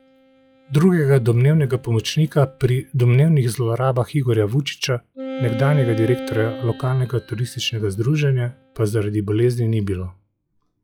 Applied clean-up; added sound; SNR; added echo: classical method log-MMSE.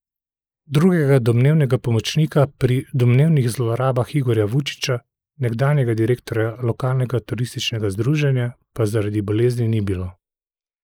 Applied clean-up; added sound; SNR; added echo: neural mask model Resemble Enhance denoiser.